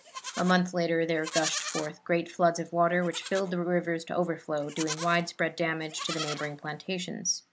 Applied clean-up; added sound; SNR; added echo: none; Livestock, farm animals, working animals; 12 dB; none.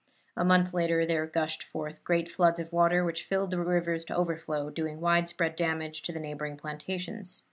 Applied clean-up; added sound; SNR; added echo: none; none; none; none.